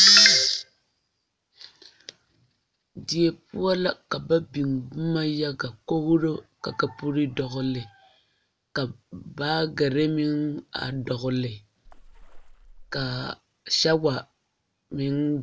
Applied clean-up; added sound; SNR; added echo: none; Water / Splash, splatter; 18 dB; none.